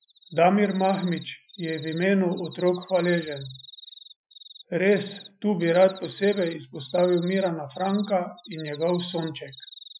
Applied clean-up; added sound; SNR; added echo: classical method Wiener filter.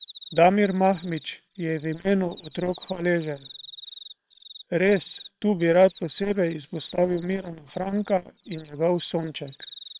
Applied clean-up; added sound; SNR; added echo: neural separator model SepFormer WHAM!.